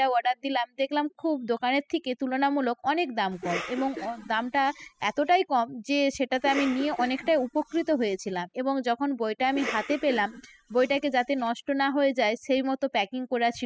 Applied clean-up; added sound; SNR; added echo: classical method spectral subtraction.